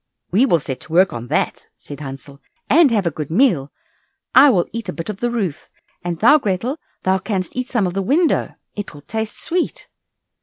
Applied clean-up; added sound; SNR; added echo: none; none; none; none.